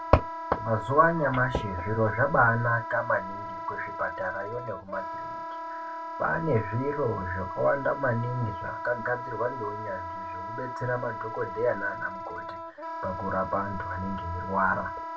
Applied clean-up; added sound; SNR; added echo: none; Wind instrument, woodwind instrument; 7 dB; reverberation time 0.1 s.